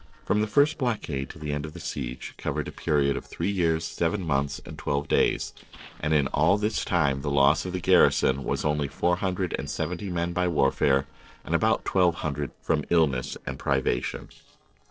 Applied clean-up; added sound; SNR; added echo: neural separator model SepFormer DNS4.